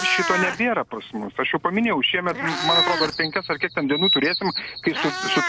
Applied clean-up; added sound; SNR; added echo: none; Bird vocalization, bird call, bird song + Meow; 3 dB; none.